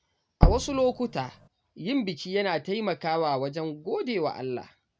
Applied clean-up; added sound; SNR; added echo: none; Tap / Bass drum; -4 dB; none.